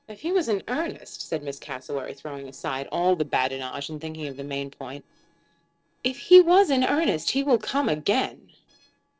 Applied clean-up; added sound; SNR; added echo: neural separator model SepFormer DNS4.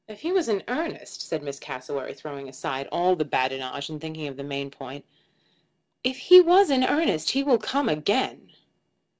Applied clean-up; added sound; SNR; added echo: none; none; none; none.